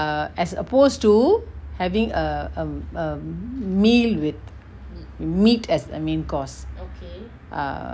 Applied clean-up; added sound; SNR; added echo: none; none; none; none.